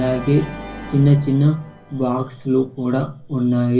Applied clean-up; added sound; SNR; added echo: none; Organ; 17 dB; reverberation time 0.5 s.